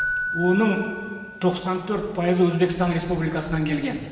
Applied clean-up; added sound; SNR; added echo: none; Keyboard (musical); 10 dB; reverberation time 1.6 s.